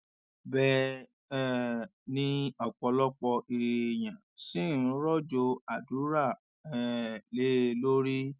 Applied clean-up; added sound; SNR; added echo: none; none; none; none.